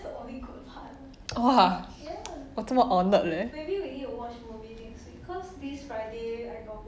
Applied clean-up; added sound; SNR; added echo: none; none; none; none.